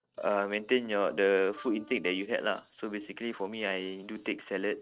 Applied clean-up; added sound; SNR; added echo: neural mask model RNNoise.